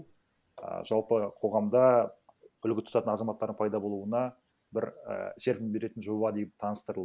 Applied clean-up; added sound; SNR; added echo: none; none; none; none.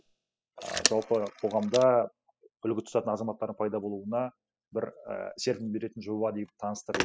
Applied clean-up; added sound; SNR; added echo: classical method spectral subtraction.